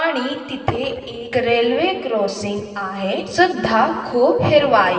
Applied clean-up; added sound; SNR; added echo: none; none; none; reverberation time 2.1 s.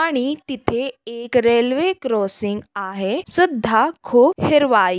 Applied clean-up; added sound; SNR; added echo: none; none; none; none.